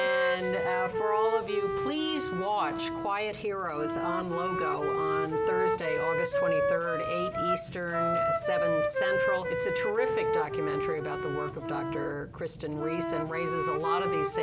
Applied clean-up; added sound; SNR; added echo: none; Wind instrument, woodwind instrument; -3 dB; none.